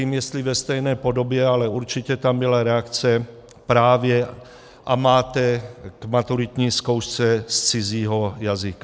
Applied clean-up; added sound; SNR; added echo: none; none; none; none.